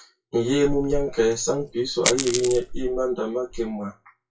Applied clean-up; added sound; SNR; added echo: classical method WPE with log-MMSE.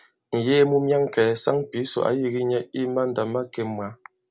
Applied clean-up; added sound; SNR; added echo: none; none; none; none.